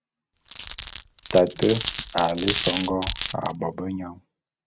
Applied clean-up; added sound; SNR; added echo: none; Glass; 6 dB; none.